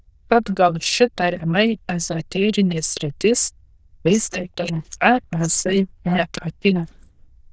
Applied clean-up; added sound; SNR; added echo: neural diffusion model UNIVERSE++.